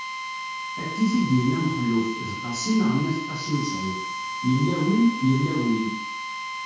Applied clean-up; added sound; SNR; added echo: none; Drill; 7 dB; reverberation time 0.6 s.